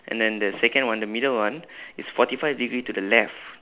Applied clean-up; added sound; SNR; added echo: none; none; none; none.